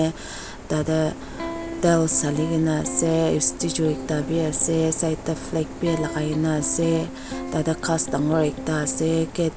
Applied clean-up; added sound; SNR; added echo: none; Electric guitar; 10 dB; none.